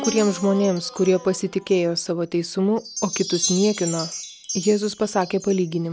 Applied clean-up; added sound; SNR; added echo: none; Wind chime; 12 dB; none.